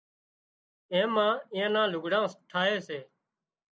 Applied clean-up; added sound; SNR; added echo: none; none; none; none.